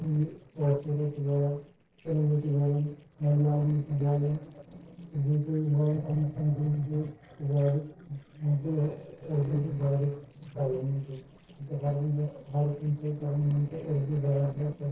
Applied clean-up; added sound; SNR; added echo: neural separator model SepFormer DNS4.